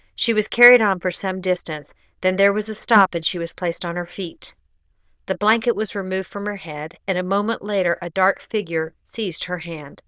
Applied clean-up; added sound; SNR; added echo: neural diffusion model UNIVERSE++.